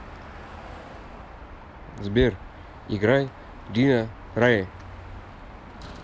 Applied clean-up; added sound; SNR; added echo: none; Car passing by / Traffic noise, roadway noise / Engine; 17 dB; none.